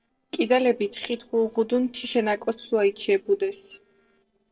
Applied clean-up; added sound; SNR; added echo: neural separator model SepFormer DNS4.